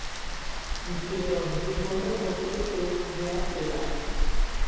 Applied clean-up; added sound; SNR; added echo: none; Rain; -3 dB; reverberation time 2.2 s.